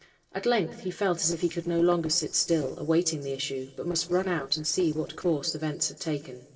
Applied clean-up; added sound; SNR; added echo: neural separator model SepFormer DNS4.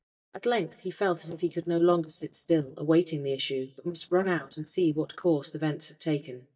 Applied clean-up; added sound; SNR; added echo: neural mask model DeepFilterNet 3.